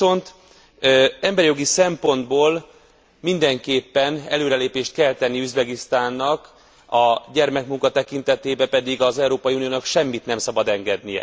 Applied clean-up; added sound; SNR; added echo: none; none; none; none.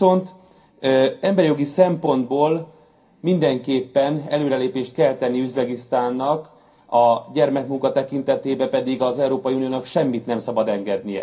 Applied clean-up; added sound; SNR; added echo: none; none; none; reverberation time 0.3 s.